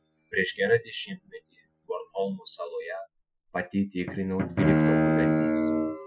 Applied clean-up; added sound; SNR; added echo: classical method Wiener filter.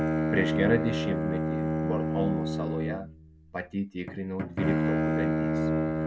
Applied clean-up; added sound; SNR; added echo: none; Bowed string instrument; -5 dB; none.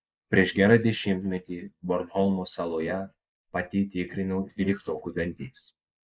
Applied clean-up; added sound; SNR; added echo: neural mask model Resemble Enhance denoiser.